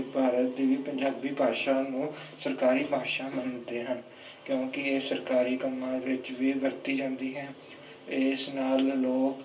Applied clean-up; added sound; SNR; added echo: none; none; none; reverberation time 0.3 s.